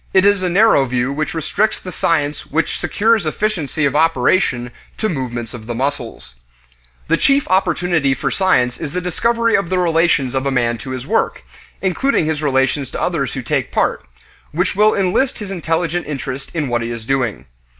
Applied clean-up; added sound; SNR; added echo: none; none; none; none.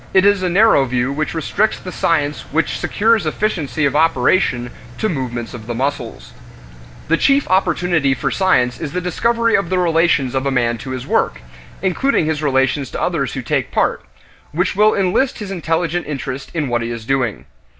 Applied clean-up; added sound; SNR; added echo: none; Engine; 19 dB; none.